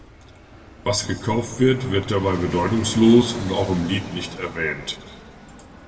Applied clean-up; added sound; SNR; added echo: none; Fixed-wing aircraft, airplane; 14 dB; reverberation time 1.1 s.